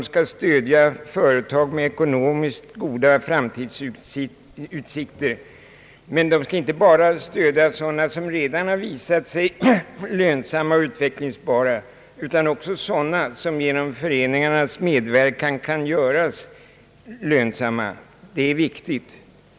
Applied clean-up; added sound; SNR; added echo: none; none; none; none.